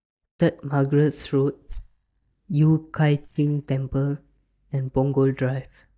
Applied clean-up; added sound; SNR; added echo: neural mask model DeepFilterNet 3.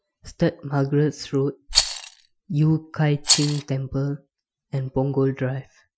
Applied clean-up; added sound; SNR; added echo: classical method Wiener filter.